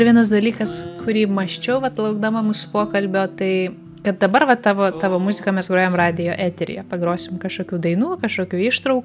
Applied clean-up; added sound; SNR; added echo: none; none; none; none.